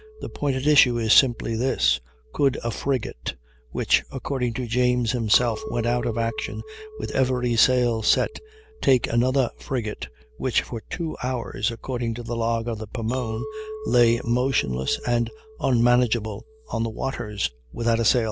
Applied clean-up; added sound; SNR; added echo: none; Chink, clink; 18 dB; none.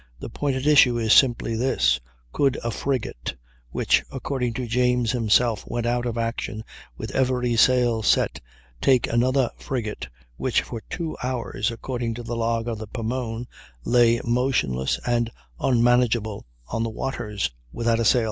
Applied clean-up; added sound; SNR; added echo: none; none; none; none.